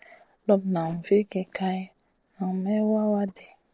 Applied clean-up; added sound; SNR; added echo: neural separator model SepFormer DNS4.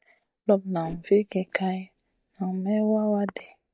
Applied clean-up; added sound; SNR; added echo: neural mask model DeepFilterNet 3.